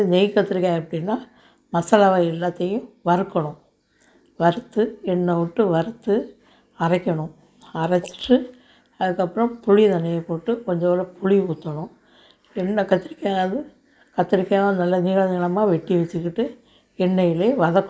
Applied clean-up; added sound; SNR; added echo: neural mask model Resemble Enhance denoiser.